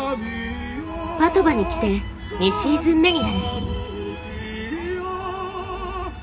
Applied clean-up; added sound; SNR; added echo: none; none; none; reverberation time 0.3 s.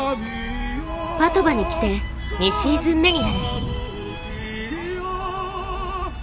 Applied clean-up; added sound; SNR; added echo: none; none; none; none.